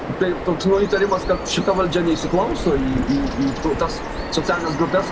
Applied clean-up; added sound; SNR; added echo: none; Bird vocalization, bird call, bird song; 6 dB; reverberation time 2.1 s.